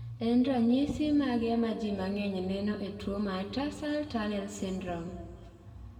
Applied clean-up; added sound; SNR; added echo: none; none; none; reverberation time 1.7 s.